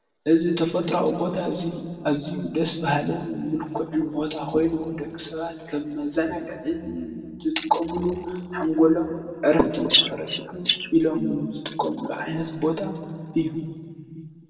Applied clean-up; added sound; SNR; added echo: neural separator model SepFormer DNS4.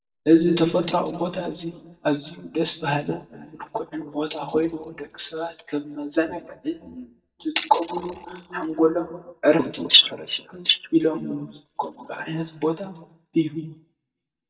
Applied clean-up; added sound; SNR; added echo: neural mask model DeepFilterNet 3.